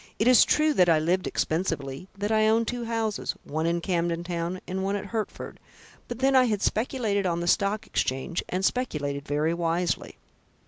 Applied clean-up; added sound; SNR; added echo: none; none; none; none.